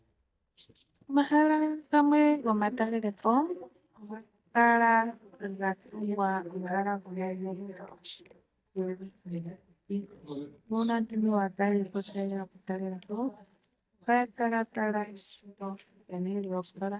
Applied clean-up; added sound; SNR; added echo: neural mask model DeepFilterNet 3.